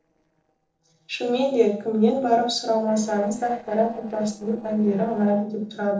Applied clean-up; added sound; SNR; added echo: neural separator model SepFormer DNS4.